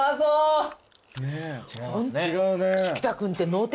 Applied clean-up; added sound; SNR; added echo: neural mask model Resemble Enhance denoiser.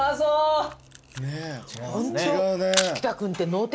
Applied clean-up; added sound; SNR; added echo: none; Camera; 11 dB; none.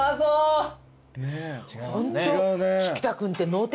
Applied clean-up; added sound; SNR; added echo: none; none; none; none.